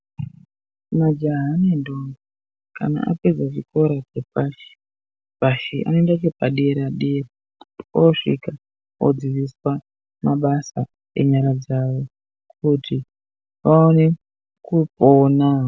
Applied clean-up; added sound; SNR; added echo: none; none; none; none.